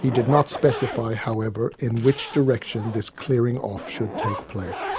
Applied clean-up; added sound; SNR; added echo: none; Zipper (clothing); 10 dB; none.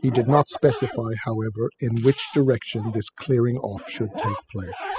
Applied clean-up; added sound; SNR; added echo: classical method spectral subtraction.